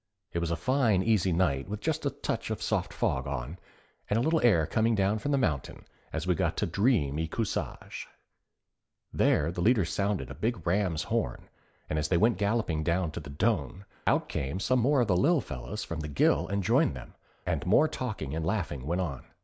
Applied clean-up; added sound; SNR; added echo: none; none; none; none.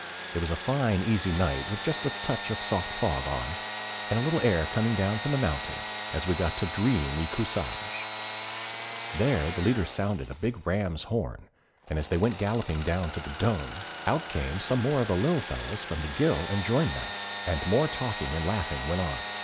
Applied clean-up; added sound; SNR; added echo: none; Sawing / Engine; 7 dB; none.